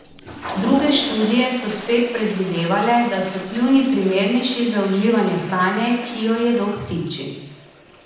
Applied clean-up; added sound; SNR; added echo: none; Toilet flush; 15 dB; reverberation time 1.0 s.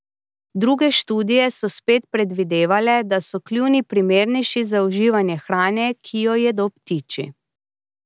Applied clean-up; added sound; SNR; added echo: none; none; none; none.